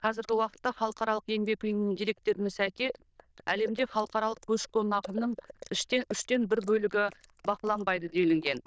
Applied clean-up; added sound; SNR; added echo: neural diffusion model UNIVERSE++.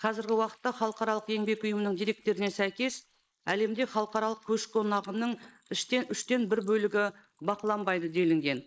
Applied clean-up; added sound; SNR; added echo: neural mask model Resemble Enhance denoiser.